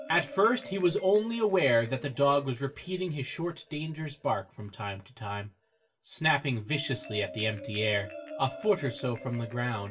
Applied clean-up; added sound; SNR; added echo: none; Marimba, xylophone; 16 dB; reverberation time 0.1 s.